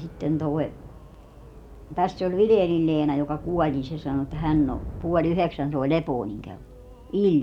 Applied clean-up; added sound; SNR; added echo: none; Thunder / Rain; 16 dB; none.